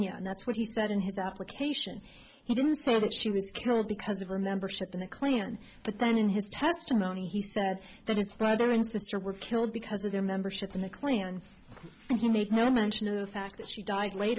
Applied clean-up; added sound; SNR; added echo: none; none; none; none.